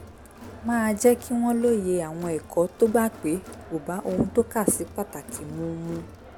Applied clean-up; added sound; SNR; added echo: none; Crowd; 17 dB; none.